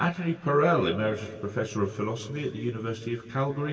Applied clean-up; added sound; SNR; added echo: none; none; none; reverberation time 2.3 s.